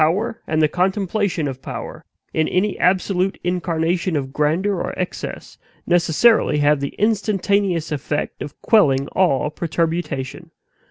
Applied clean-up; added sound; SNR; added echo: none; none; none; none.